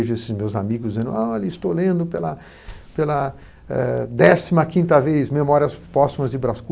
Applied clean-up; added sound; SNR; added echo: none; none; none; none.